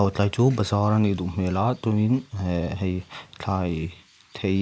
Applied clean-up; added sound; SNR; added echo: neural mask model Resemble Enhance denoiser.